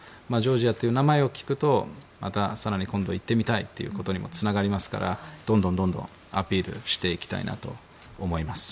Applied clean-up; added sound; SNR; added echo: none; none; none; none.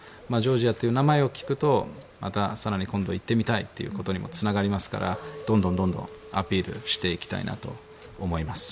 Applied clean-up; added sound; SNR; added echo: none; Bird + Chink, clink; 19 dB; none.